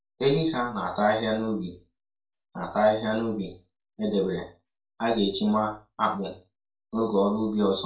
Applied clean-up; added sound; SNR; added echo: none; none; none; reverberation time 0.3 s.